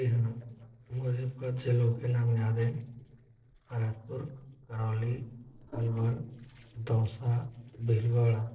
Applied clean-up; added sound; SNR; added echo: neural separator model SepFormer DNS4.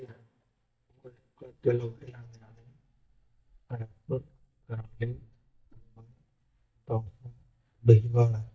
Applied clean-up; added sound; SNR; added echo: neural mask model DeepFilterNet 3.